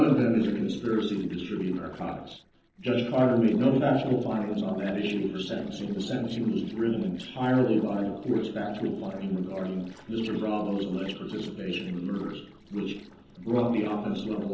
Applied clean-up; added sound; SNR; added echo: neural separator model SepFormer DNS4.